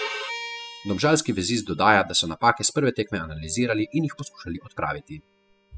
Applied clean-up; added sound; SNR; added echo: classical method spectral subtraction.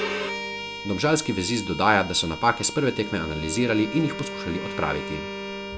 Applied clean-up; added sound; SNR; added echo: none; Wind instrument, woodwind instrument + Bowed string instrument; 8 dB; none.